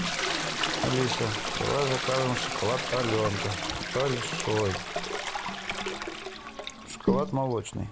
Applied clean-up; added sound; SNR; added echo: none; Toilet flush; 1 dB; none.